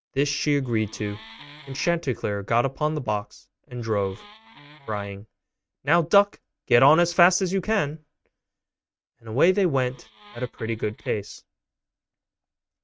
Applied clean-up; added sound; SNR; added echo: neural mask model RNNoise.